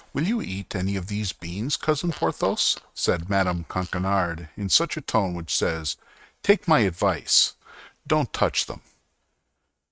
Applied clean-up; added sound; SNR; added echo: neural mask model RNNoise.